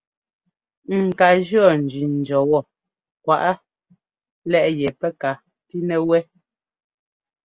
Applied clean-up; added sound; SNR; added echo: none; none; none; none.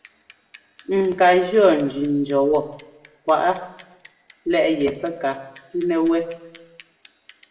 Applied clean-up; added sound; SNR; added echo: none; Bicycle; 10 dB; reverberation time 0.7 s.